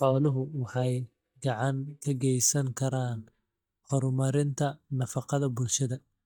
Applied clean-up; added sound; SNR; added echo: neural mask model DeepFilterNet 3.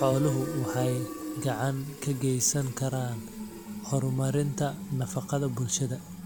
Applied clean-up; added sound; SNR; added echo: none; Fill (with liquid); 8 dB; none.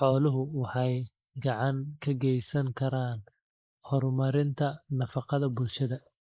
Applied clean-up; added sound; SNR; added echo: neural mask model Resemble Enhance denoiser.